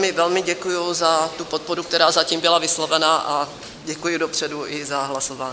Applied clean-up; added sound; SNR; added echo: none; none; none; none.